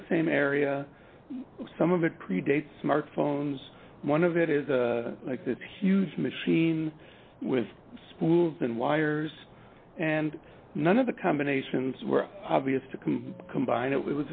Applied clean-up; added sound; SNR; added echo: none; none; none; none.